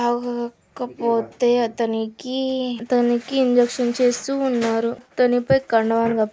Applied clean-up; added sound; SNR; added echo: none; none; none; none.